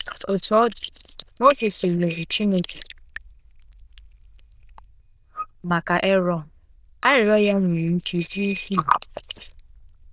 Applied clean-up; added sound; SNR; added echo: neural diffusion model UNIVERSE++.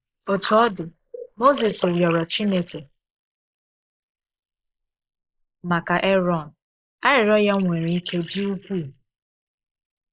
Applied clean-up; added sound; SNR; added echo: neural mask model Resemble Enhance denoiser.